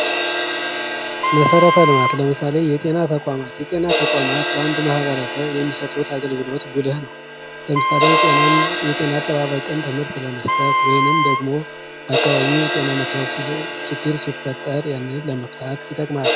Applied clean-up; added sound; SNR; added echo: none; Crash cymbal + Wind instrument, woodwind instrument; 0 dB; none.